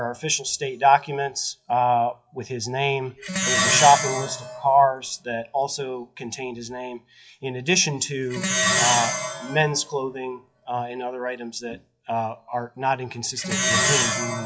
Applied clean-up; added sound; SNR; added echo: classical method WPE with log-MMSE.